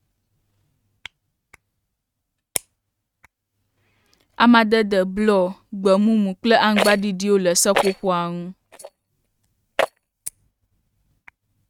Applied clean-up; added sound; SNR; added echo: neural mask model RNNoise.